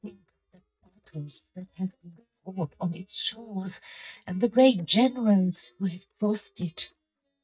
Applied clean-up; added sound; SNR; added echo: neural mask model DeepFilterNet 3.